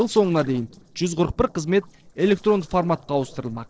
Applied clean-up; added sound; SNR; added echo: neural separator model SepFormer DNS4.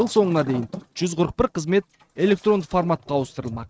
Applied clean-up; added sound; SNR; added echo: neural mask model RNNoise.